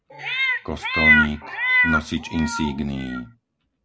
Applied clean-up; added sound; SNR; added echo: none; Meow; -5 dB; none.